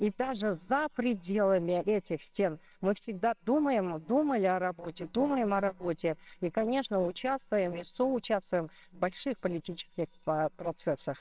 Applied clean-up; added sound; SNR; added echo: neural separator model SepFormer WHAMR!.